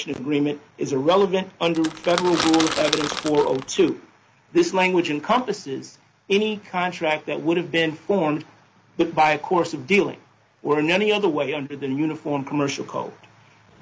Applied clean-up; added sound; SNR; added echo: none; Crackle / Crushing; 6 dB; none.